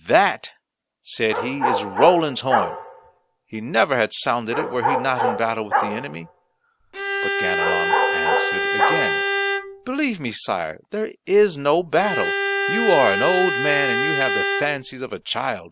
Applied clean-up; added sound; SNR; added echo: none; Bark + Bowed string instrument; 0 dB; none.